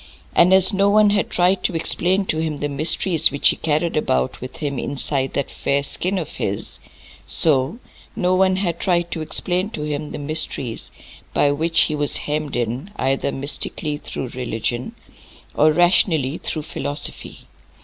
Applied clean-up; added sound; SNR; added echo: none; none; none; none.